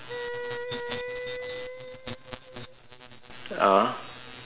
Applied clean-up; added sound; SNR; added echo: none; Wind instrument, woodwind instrument; 6 dB; none.